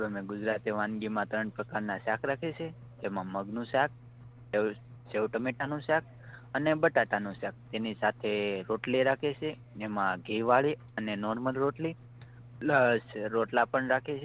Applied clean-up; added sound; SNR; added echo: none; Engine; 19 dB; none.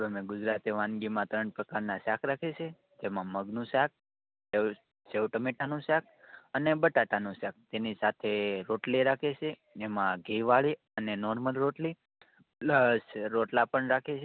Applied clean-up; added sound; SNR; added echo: none; none; none; none.